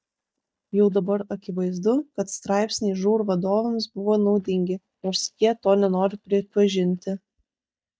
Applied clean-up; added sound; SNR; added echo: neural mask model DeepFilterNet 3.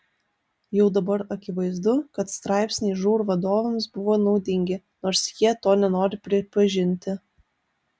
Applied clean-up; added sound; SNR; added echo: none; none; none; none.